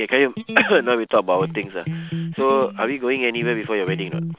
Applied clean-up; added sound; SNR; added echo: none; Electric guitar; 9 dB; none.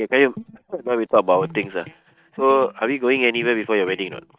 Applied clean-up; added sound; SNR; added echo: neural mask model DeepFilterNet 3.